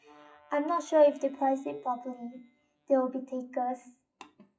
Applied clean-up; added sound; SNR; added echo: classical method WPE with log-MMSE.